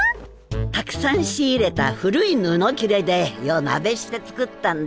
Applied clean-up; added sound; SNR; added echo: none; none; none; none.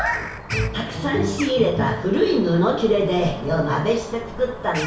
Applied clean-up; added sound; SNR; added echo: none; Bird vocalization, bird call, bird song; 13 dB; reverberation time 0.6 s.